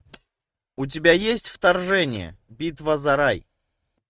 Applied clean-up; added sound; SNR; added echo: neural mask model RNNoise.